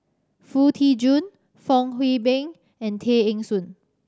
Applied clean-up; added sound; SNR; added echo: none; none; none; none.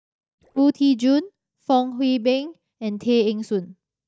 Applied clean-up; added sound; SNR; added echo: neural mask model DeepFilterNet 3.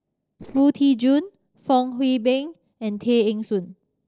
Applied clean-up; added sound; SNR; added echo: neural separator model SepFormer DNS4.